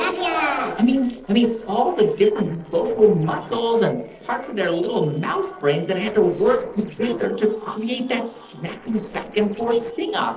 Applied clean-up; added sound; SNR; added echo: neural separator model SepFormer DNS4.